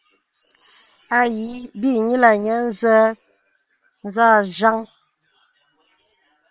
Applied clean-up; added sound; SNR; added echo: neural separator model SepFormer WHAM!.